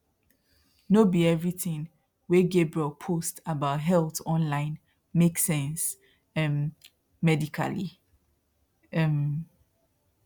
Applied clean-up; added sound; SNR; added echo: none; none; none; none.